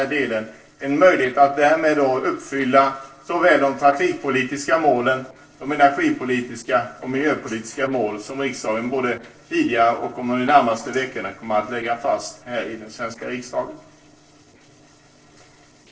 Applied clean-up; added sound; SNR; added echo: neural separator model SepFormer DNS4.